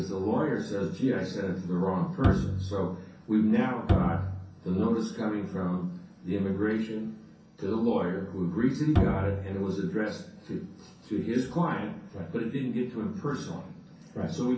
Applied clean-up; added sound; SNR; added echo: none; Bowed string instrument; 0 dB; reverberation time 0.6 s.